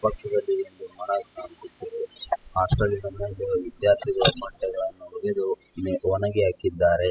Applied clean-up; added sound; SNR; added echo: classical method spectral subtraction.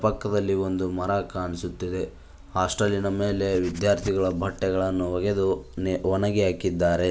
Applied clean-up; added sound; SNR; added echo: none; none; none; none.